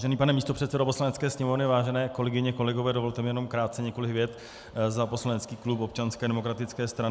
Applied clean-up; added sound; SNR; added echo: none; none; none; none.